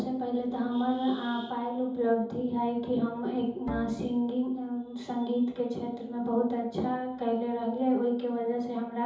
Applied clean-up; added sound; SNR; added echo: none; Bowed string instrument; 13 dB; reverberation time 2.8 s.